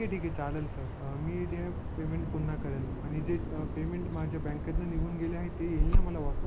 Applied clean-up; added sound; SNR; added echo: none; Bird vocalization, bird call, bird song; -4 dB; none.